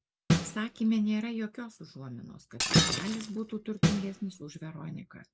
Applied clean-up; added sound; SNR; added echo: none; Snare drum + Shatter; -4 dB; none.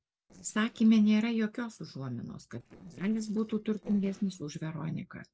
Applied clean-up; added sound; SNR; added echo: neural separator model SepFormer DNS4.